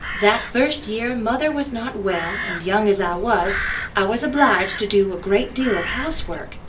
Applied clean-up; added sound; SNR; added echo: none; Crow; 9 dB; reverberation time 0.3 s.